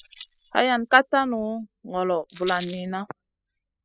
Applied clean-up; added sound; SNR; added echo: classical method spectral subtraction.